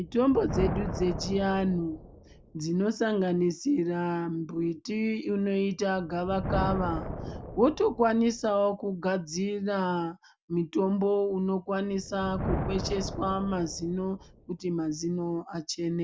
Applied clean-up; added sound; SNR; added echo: none; Thunder; 10 dB; none.